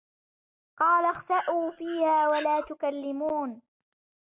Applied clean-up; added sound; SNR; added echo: none; Breathing; 16 dB; none.